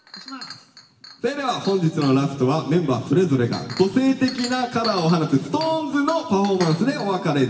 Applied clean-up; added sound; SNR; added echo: none; Chink, clink; 18 dB; reverberation time 1.2 s.